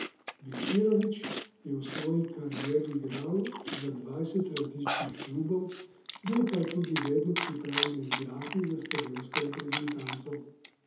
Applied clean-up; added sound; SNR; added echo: none; Chewing, mastication; 5 dB; reverberation time 0.7 s.